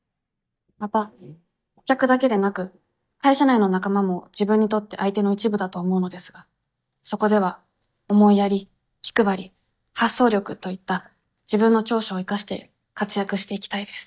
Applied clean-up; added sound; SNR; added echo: neural mask model DeepFilterNet 3.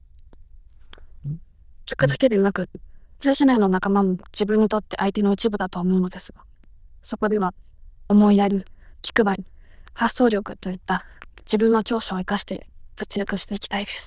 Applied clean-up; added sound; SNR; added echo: neural diffusion model UNIVERSE++.